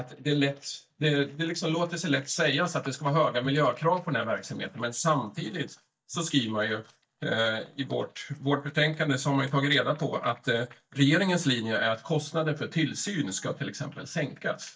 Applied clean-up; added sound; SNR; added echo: neural mask model DeepFilterNet 3.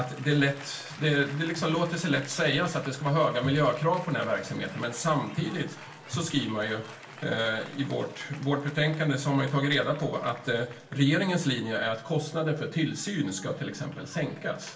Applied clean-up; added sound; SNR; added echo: none; Applause / Cheering; 19 dB; reverberation time 0.3 s.